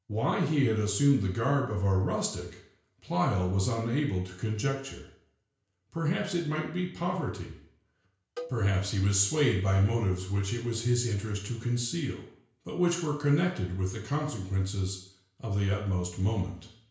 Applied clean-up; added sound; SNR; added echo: none; Cowbell; 17 dB; reverberation time 0.5 s.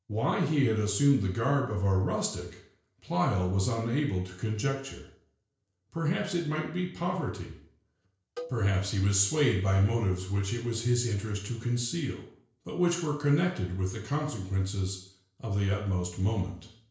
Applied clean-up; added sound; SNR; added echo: neural separator model SepFormer DNS4.